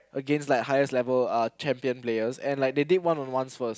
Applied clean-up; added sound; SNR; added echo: none; none; none; none.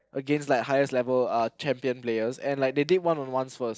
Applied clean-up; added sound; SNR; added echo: neural separator model SepFormer DNS4.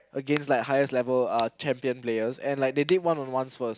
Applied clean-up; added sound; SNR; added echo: neural mask model Resemble Enhance denoiser.